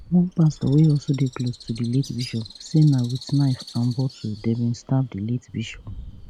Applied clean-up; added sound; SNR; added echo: none; Bird + Rain; 20 dB; none.